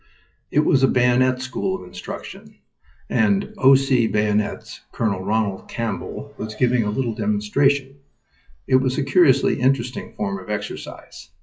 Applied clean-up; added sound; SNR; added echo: classical method WPE with log-MMSE.